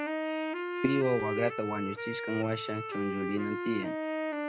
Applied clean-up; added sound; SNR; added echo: none; Wind instrument, woodwind instrument; 1 dB; none.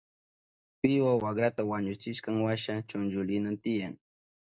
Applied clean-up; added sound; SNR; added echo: none; none; none; none.